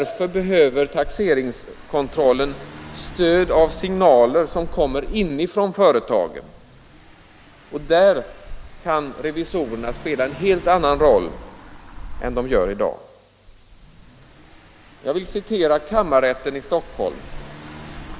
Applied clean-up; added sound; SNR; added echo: none; Engine / Car; 14 dB; none.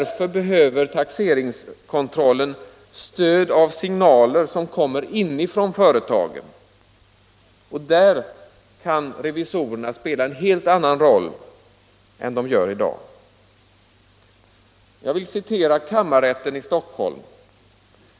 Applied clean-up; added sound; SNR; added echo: none; none; none; none.